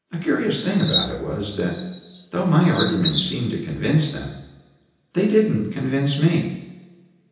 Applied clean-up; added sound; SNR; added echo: none; Chirp, tweet; 6 dB; reverberation time 0.9 s.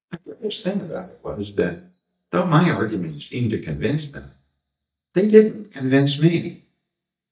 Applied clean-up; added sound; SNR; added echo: neural mask model DeepFilterNet 3.